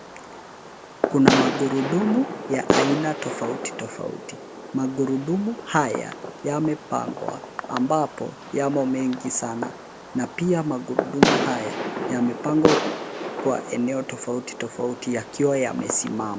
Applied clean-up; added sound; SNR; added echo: none; Fireworks; 3 dB; none.